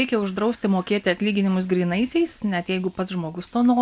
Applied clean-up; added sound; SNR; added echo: none; none; none; none.